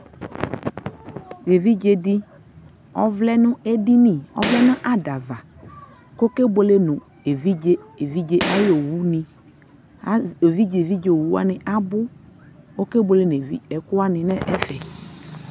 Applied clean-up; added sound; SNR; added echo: none; Gunshot, gunfire; 8 dB; none.